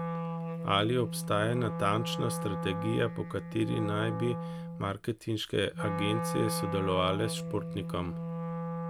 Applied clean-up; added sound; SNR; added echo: none; Wind instrument, woodwind instrument; 3 dB; none.